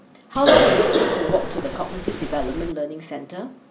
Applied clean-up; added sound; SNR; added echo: none; Cough; -5 dB; none.